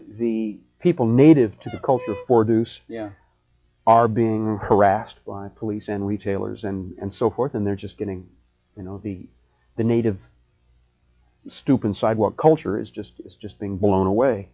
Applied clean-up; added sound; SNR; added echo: classical method log-MMSE.